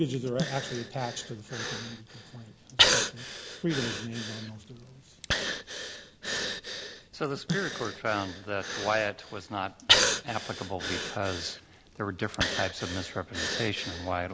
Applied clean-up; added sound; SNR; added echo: none; Breathing; -2 dB; none.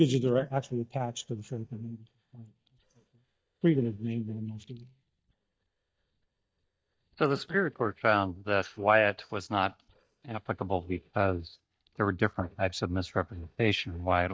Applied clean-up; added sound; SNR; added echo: neural mask model DeepFilterNet 3.